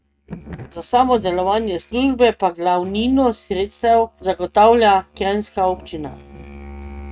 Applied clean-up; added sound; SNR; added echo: neural mask model RNNoise.